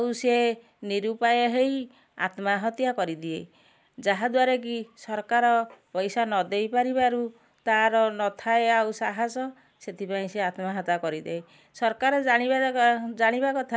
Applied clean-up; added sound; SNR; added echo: none; none; none; none.